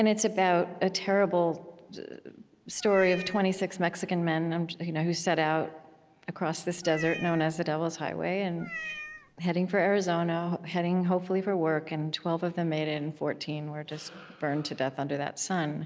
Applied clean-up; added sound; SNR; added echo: none; Meow; 12 dB; none.